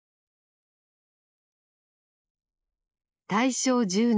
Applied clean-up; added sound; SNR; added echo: neural mask model Resemble Enhance denoiser.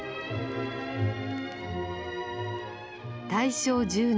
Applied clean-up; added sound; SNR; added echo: none; none; none; none.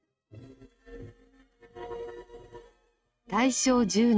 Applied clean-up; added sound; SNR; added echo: neural mask model RNNoise.